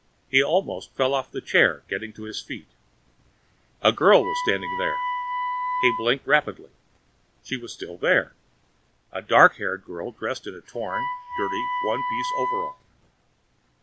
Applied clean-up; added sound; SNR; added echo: none; Wind instrument, woodwind instrument; 4 dB; none.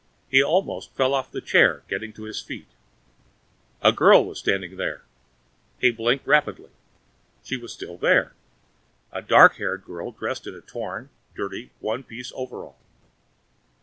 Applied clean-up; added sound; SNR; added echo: none; none; none; none.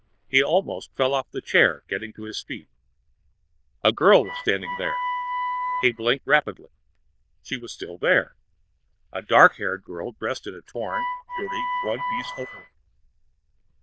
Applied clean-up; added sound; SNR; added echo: neural diffusion model UNIVERSE++.